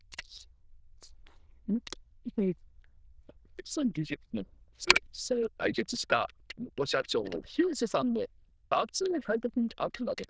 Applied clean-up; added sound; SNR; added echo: neural diffusion model UNIVERSE++.